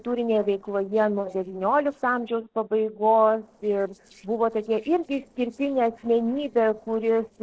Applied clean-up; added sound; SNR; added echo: neural separator model SepFormer DNS4.